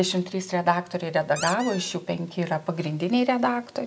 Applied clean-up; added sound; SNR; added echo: none; Squeak; 11 dB; none.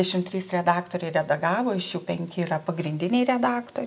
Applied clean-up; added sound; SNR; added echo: none; none; none; none.